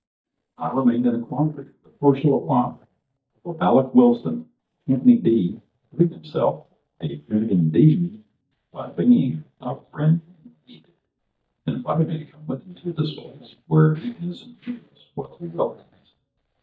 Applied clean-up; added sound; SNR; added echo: neural mask model DeepFilterNet 3.